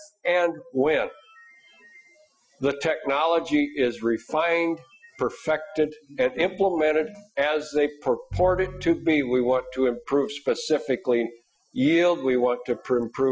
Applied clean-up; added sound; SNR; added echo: classical method Wiener filter.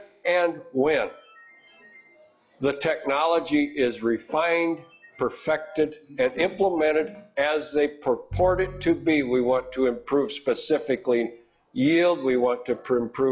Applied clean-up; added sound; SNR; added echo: classical method log-MMSE.